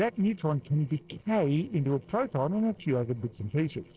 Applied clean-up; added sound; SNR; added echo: neural separator model SepFormer DNS4.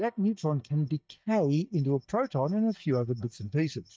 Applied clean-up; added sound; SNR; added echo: neural mask model DeepFilterNet 3.